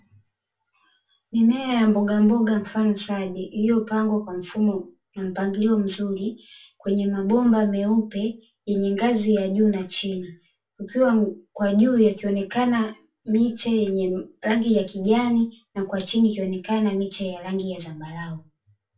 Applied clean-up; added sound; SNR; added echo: none; none; none; reverberation time 0.2 s.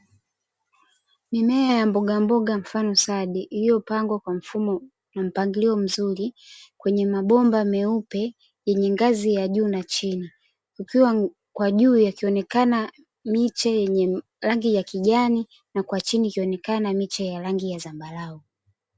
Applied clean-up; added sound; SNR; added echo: none; none; none; none.